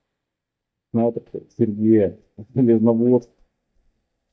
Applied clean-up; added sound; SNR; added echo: neural mask model DeepFilterNet 3.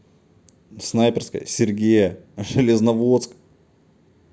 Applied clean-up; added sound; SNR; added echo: none; none; none; none.